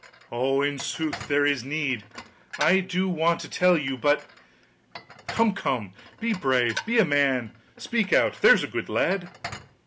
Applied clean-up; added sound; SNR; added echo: none; Dishes, pots, and pans; 16 dB; none.